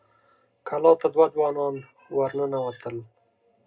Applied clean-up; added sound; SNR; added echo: none; none; none; reverberation time 0.2 s.